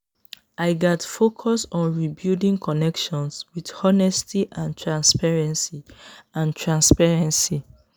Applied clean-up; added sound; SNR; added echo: none; none; none; none.